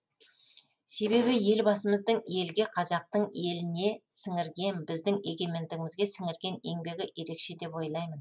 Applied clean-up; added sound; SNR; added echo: none; none; none; none.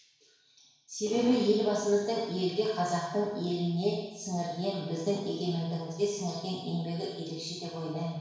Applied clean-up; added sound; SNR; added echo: none; none; none; reverberation time 1.1 s.